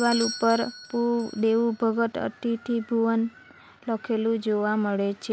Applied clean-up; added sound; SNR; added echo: none; Bell / Doorbell; 16 dB; none.